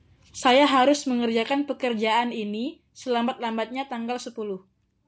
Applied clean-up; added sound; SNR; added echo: none; none; none; none.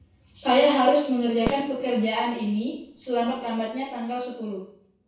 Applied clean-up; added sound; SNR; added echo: none; Fireworks; 12 dB; reverberation time 0.6 s.